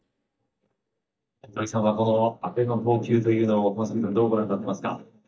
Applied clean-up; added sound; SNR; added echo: neural mask model DeepFilterNet 3.